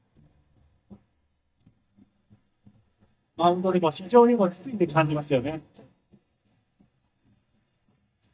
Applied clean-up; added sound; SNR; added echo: neural mask model DeepFilterNet 3.